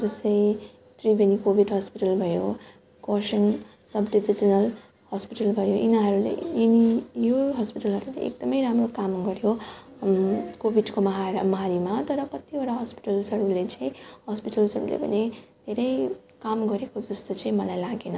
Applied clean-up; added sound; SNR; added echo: none; none; none; none.